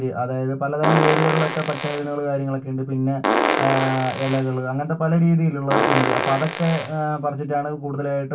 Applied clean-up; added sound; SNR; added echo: none; Fart; 1 dB; reverberation time 0.2 s.